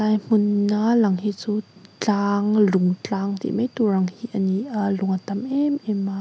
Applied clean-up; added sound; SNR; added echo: none; none; none; none.